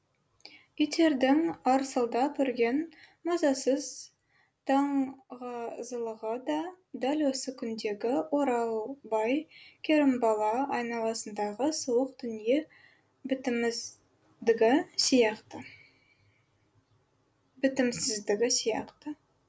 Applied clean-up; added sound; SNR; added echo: none; none; none; none.